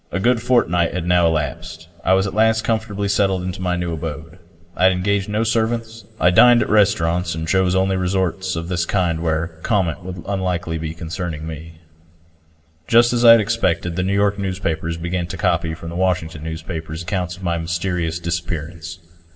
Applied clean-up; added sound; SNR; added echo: none; none; none; reverberation time 0.4 s.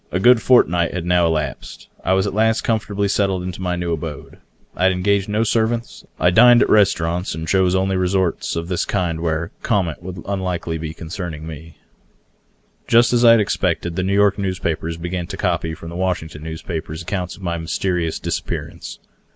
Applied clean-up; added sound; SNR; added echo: none; none; none; none.